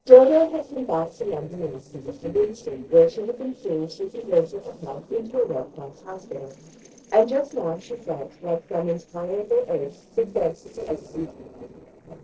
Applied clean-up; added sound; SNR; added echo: neural separator model SepFormer DNS4.